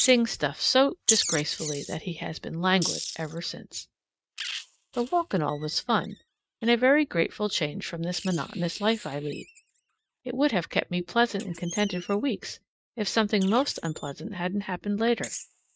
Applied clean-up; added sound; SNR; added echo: neural mask model RNNoise.